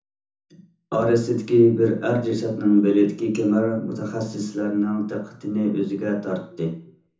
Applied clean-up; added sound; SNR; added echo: none; none; none; reverberation time 0.6 s.